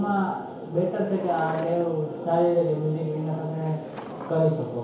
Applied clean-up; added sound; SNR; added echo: none; Drawer open or close; 19 dB; reverberation time 1.0 s.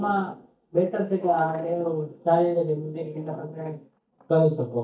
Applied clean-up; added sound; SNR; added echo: neural mask model DeepFilterNet 3.